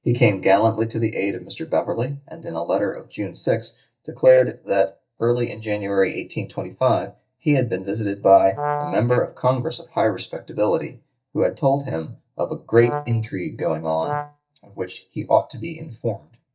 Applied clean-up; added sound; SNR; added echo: neural mask model DeepFilterNet 3.